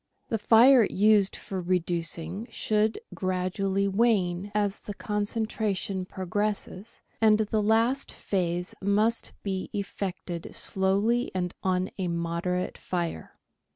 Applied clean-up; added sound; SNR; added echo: none; none; none; none.